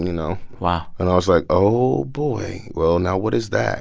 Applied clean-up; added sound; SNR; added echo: none; none; none; none.